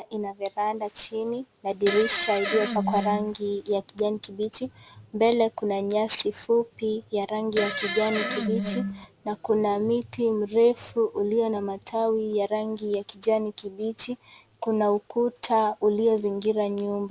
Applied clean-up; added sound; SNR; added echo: none; Fart; 4 dB; none.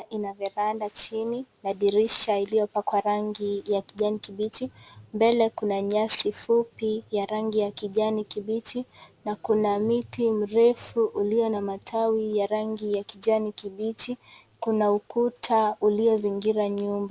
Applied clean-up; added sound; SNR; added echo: none; none; none; none.